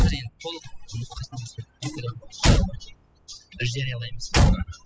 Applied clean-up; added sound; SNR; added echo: classical method spectral subtraction.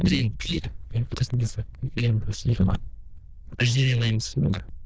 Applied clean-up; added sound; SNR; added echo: neural diffusion model UNIVERSE++.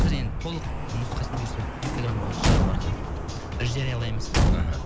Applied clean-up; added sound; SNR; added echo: none; Traffic noise, roadway noise + Slam / Truck / Car; -4 dB; none.